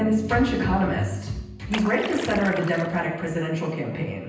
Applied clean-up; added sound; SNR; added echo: none; Splash, splatter; 11 dB; reverberation time 0.9 s.